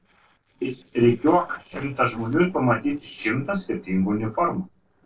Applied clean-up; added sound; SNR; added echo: neural separator model SepFormer DNS4.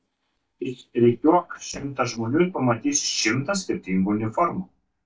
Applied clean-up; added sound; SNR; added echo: neural mask model DeepFilterNet 3.